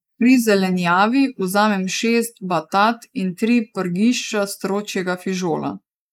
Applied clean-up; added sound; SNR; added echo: neural mask model Resemble Enhance denoiser.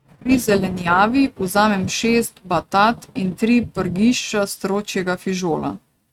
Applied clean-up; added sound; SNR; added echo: neural mask model RNNoise.